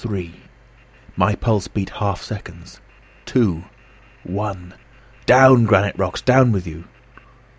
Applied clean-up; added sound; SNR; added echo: none; none; none; none.